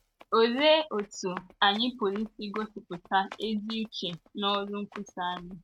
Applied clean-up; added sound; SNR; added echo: neural mask model RNNoise.